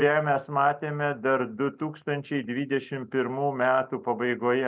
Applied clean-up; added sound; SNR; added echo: none; none; none; none.